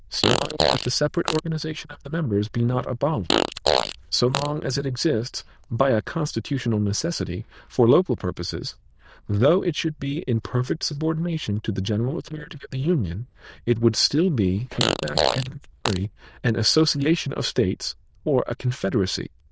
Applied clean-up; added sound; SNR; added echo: neural diffusion model UNIVERSE++.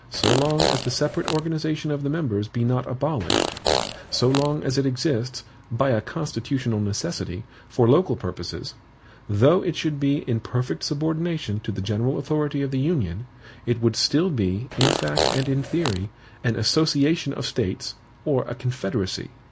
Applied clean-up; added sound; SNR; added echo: none; Fart; 2 dB; none.